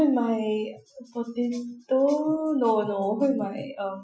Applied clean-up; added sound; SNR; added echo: classical method Wiener filter.